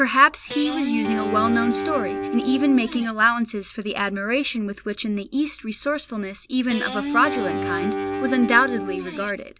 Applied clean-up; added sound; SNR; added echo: none; Guitar; 5 dB; none.